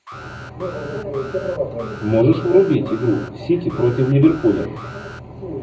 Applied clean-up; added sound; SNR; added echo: none; Alarm; 19 dB; reverberation time 0.5 s.